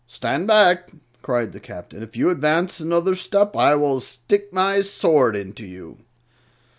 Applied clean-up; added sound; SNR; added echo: none; none; none; none.